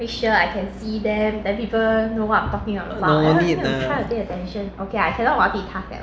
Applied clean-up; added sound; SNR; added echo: none; none; none; none.